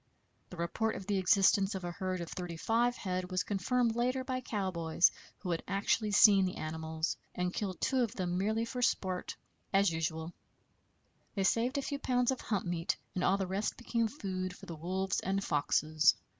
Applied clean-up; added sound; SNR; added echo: none; none; none; none.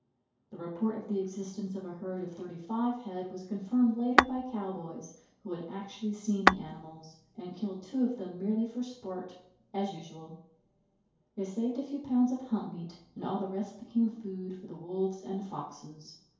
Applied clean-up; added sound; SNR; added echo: none; Tap / Glass; -3 dB; reverberation time 2.4 s.